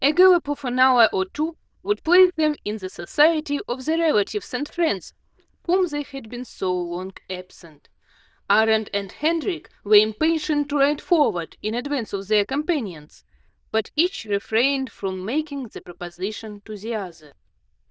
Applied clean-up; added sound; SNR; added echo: neural diffusion model UNIVERSE++.